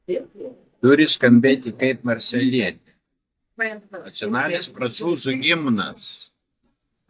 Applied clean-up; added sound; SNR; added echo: neural mask model DeepFilterNet 3.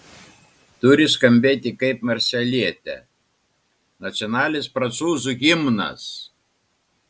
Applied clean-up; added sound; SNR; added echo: none; none; none; none.